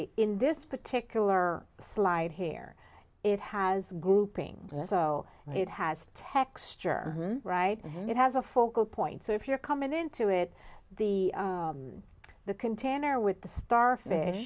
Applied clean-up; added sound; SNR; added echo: none; none; none; none.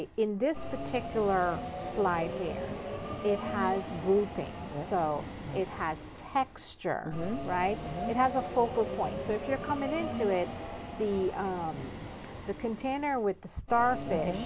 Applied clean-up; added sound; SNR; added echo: none; Subway, metro, underground; 7 dB; none.